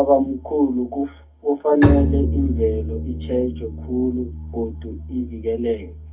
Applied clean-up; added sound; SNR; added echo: none; Bowed string instrument; 4 dB; reverberation time 0.3 s.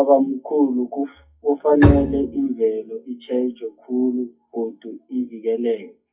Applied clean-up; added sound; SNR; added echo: classical method WPE with log-MMSE.